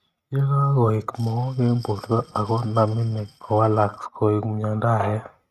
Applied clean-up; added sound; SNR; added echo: neural mask model RNNoise.